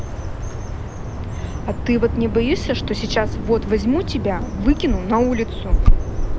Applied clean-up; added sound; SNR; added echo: none; Bird vocalization, bird call, bird song; -1 dB; none.